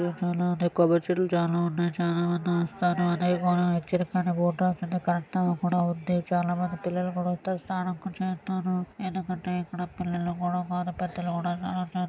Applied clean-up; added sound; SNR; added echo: none; none; none; none.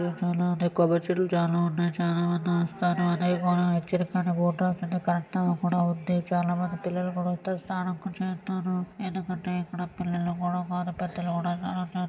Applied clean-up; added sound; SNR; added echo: none; none; none; reverberation time 0.5 s.